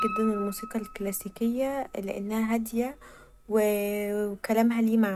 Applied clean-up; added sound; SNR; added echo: none; Piano; 14 dB; none.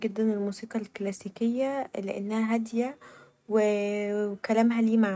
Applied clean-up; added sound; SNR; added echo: none; none; none; none.